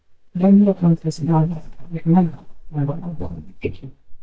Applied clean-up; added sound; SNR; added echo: neural mask model DeepFilterNet 3.